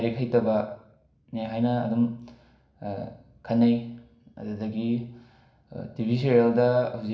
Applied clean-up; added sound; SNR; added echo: none; none; none; reverberation time 0.7 s.